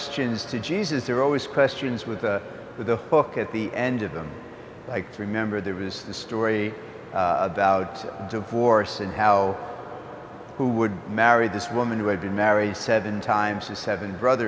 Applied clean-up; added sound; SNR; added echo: none; none; none; none.